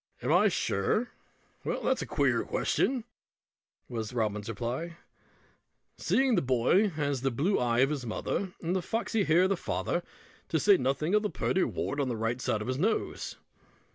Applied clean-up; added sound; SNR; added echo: none; none; none; none.